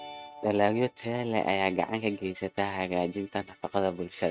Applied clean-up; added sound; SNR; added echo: neural mask model RNNoise.